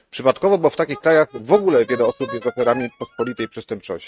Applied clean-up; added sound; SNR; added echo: neural mask model RNNoise.